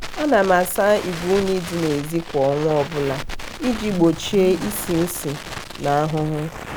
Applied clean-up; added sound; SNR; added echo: none; Crackle; 11 dB; none.